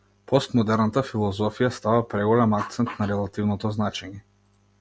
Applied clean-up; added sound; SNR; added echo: none; none; none; none.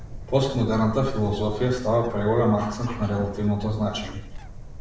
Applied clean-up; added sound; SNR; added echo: none; Bird; 11 dB; reverberation time 0.6 s.